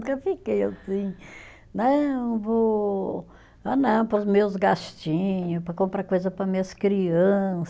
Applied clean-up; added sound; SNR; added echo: none; none; none; none.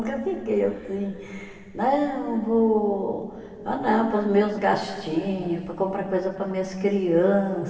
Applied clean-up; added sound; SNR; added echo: none; none; none; reverberation time 2.7 s.